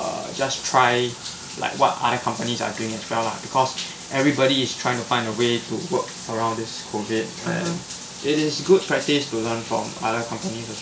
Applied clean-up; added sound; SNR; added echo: none; Bathtub (filling or washing); 13 dB; none.